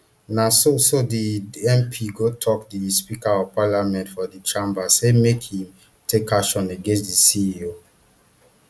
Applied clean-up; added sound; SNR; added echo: none; none; none; none.